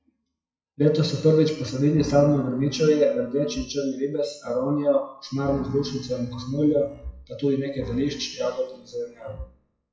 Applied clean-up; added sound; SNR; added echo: classical method WPE with log-MMSE.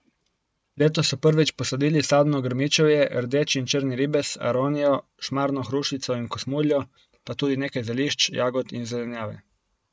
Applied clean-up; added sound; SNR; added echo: none; none; none; none.